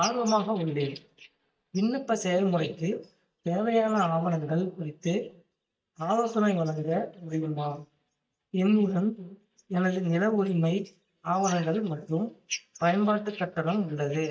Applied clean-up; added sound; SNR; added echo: neural mask model DeepFilterNet 3.